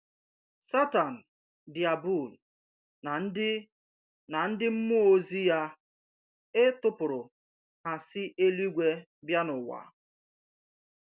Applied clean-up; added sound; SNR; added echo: none; none; none; none.